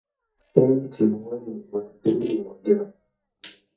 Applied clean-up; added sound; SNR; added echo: neural mask model DeepFilterNet 3.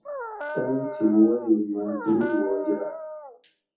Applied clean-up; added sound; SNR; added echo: classical method WPE with log-MMSE.